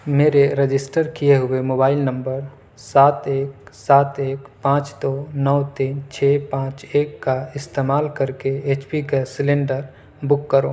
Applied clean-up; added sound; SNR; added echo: none; none; none; none.